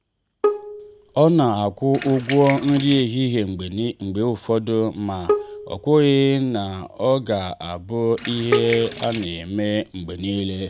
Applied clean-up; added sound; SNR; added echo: none; Bowed string instrument + Sink (filling or washing); 7 dB; none.